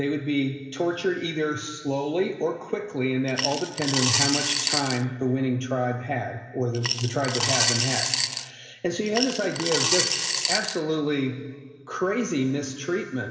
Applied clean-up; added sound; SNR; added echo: none; Coin (dropping) / Glass; 0 dB; reverberation time 1.9 s.